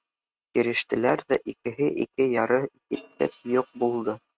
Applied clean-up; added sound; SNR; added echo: neural mask model RNNoise.